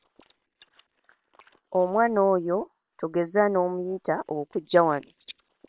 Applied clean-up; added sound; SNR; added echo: neural separator model SepFormer WHAM!.